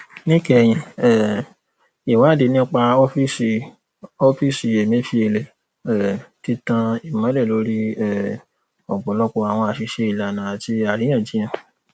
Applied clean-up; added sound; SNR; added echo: none; none; none; none.